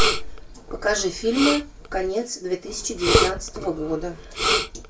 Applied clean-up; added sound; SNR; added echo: none; Respiratory sounds; 1 dB; reverberation time 0.2 s.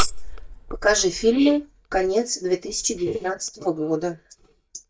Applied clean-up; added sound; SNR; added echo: neural mask model DeepFilterNet 3.